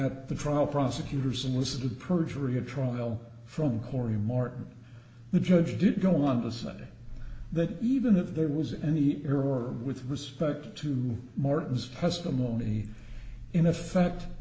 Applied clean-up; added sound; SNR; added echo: neural mask model Resemble Enhance denoiser.